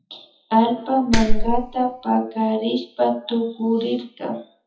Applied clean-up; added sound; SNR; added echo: classical method WPE with log-MMSE.